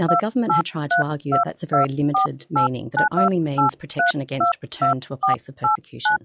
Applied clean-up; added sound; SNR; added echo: classical method log-MMSE.